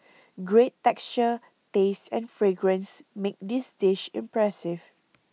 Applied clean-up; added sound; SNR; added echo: none; none; none; none.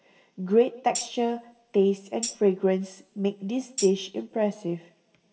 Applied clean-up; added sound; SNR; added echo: none; Tambourine; 12 dB; reverberation time 0.7 s.